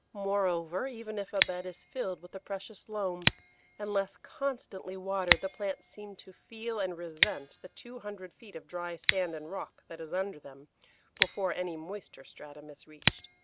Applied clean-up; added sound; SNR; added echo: none; Scissors; 1 dB; none.